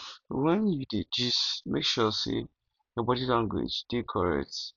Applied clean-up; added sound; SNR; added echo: none; none; none; none.